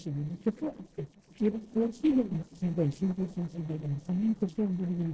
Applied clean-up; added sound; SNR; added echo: neural separator model SepFormer DNS4.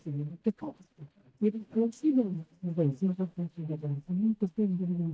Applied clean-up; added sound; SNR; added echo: neural mask model DeepFilterNet 3.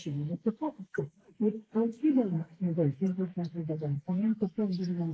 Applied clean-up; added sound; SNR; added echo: neural mask model Resemble Enhance denoiser.